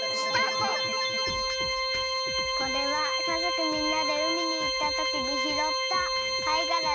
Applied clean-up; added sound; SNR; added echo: none; Organ; -4 dB; none.